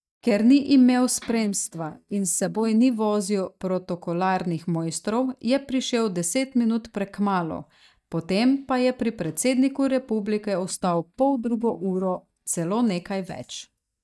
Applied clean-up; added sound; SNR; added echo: neural mask model DeepFilterNet 3.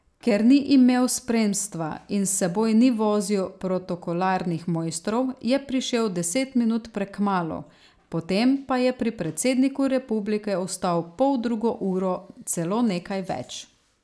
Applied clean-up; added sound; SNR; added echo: none; none; none; none.